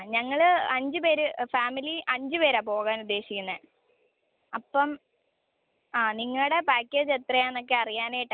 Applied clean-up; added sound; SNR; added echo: none; none; none; none.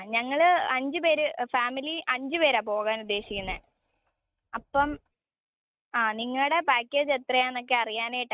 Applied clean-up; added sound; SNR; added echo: neural mask model RNNoise.